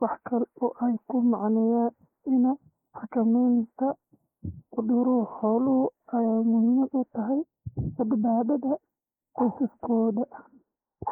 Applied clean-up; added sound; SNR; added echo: neural mask model Resemble Enhance denoiser.